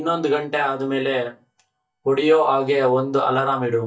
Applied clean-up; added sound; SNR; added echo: neural mask model DeepFilterNet 3.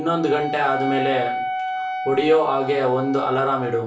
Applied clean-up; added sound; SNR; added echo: none; Wind instrument, woodwind instrument; 6 dB; reverberation time 0.3 s.